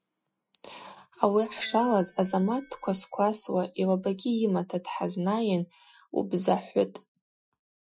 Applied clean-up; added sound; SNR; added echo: classical method Wiener filter.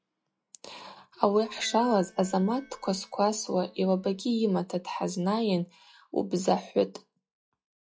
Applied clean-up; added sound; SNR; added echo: classical method log-MMSE.